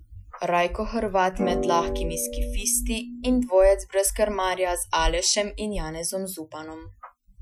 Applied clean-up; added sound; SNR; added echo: classical method Wiener filter.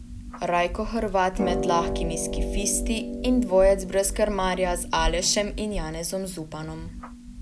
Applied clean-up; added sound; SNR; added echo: none; Harp; 5 dB; none.